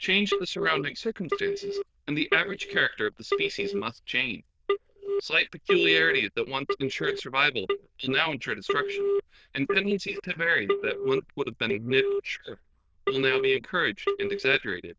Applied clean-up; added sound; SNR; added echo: neural diffusion model UNIVERSE++.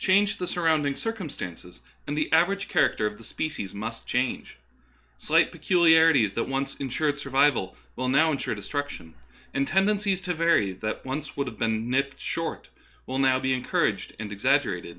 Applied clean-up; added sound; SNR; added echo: none; none; none; none.